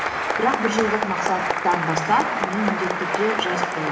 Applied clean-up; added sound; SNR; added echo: none; Applause; 0 dB; reverberation time 0.8 s.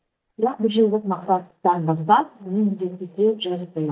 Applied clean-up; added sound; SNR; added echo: neural mask model DeepFilterNet 3.